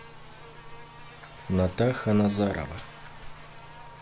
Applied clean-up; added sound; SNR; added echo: none; Buzz; 18 dB; none.